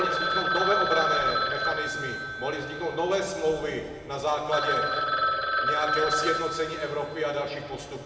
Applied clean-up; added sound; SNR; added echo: none; Telephone; -1 dB; reverberation time 2.2 s.